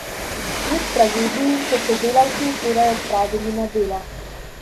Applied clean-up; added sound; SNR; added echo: none; Train; 6 dB; none.